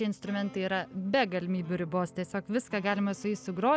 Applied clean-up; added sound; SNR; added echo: none; none; none; none.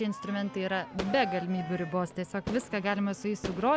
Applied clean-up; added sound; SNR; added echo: none; Crowd / Fireworks; 10 dB; none.